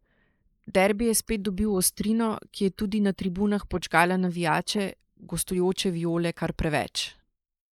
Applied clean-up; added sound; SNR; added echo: neural mask model Resemble Enhance denoiser.